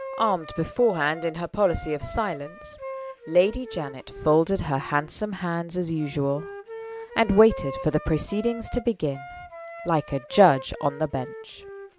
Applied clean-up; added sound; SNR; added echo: none; Wind instrument, woodwind instrument; 14 dB; none.